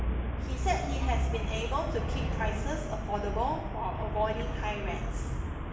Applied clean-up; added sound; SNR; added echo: none; Traffic noise, roadway noise; -3 dB; reverberation time 0.8 s.